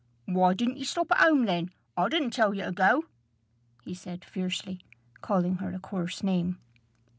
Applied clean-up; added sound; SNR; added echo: none; none; none; none.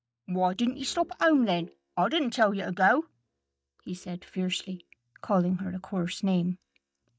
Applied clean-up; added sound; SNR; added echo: neural mask model DeepFilterNet 3.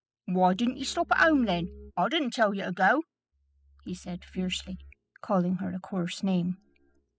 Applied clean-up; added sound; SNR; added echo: classical method spectral subtraction.